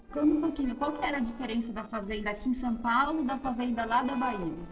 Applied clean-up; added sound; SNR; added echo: neural separator model SepFormer DNS4.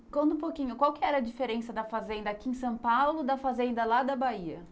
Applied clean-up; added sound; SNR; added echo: none; none; none; none.